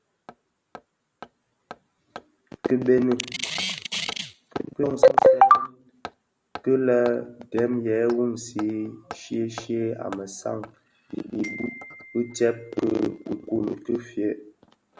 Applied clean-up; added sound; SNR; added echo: none; Glockenspiel + Hammer; 19 dB; none.